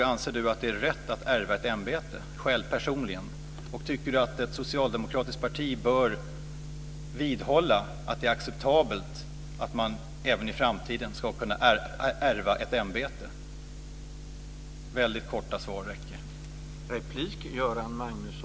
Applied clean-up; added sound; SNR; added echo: none; none; none; none.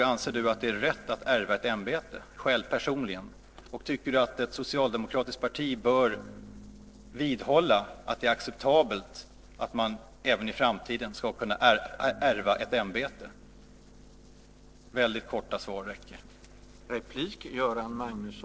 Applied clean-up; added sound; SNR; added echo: neural separator model SepFormer DNS4.